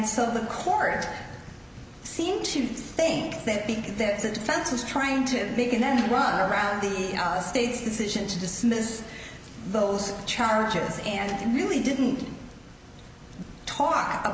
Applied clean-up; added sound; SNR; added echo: none; none; none; none.